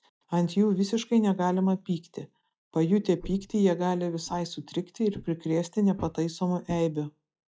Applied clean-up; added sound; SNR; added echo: classical method log-MMSE.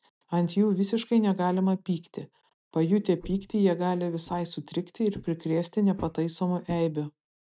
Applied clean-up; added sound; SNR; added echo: neural mask model RNNoise.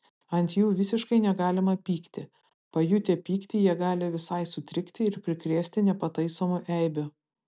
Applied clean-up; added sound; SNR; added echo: none; none; none; none.